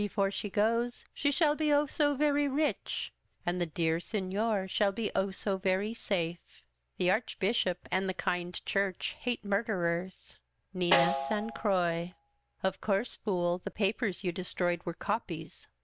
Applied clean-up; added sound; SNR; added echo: none; Snare drum; 3 dB; none.